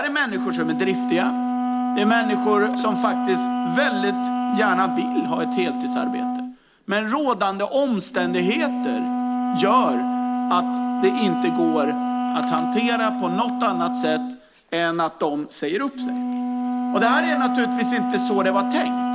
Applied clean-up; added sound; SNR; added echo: none; Wind instrument, woodwind instrument; 0 dB; none.